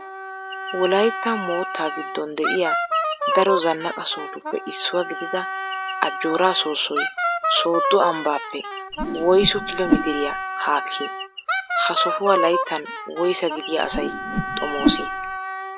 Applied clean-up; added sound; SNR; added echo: none; Wind instrument, woodwind instrument + Whoosh, swoosh, swish; 2 dB; none.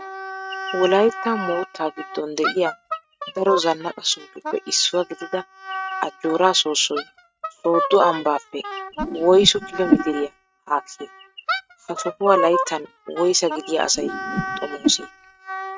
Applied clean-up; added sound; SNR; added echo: neural mask model RNNoise.